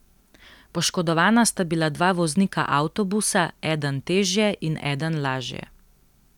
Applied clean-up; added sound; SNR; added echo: none; none; none; none.